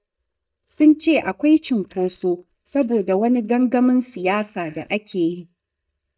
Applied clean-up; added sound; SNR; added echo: neural mask model DeepFilterNet 3.